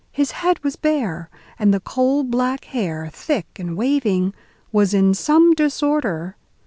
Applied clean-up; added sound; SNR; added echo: none; none; none; none.